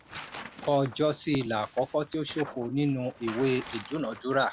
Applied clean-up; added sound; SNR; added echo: none; Tearing; 15 dB; none.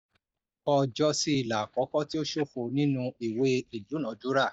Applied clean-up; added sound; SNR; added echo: neural mask model DeepFilterNet 3.